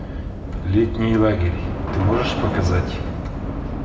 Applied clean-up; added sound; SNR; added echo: none; Subway, metro, underground / Train; 4 dB; reverberation time 1.3 s.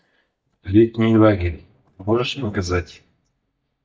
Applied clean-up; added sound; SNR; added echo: neural mask model DeepFilterNet 3.